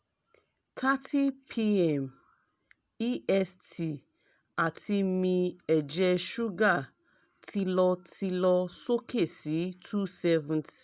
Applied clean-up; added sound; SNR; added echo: none; none; none; none.